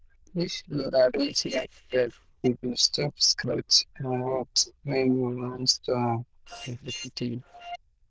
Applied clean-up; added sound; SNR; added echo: neural diffusion model UNIVERSE++.